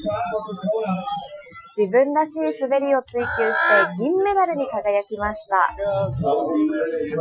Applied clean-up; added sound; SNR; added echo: classical method Wiener filter.